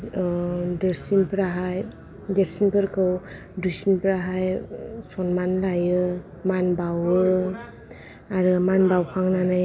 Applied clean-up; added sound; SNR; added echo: none; none; none; none.